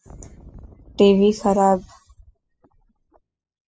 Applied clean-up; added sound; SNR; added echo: classical method spectral subtraction.